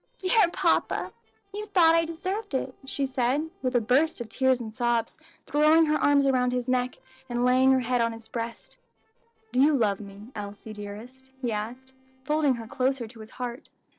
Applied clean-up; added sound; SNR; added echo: neural separator model SepFormer DNS4.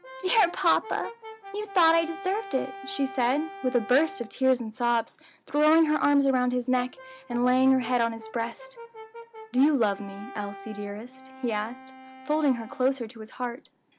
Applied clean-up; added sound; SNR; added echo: none; Brass instrument; 17 dB; none.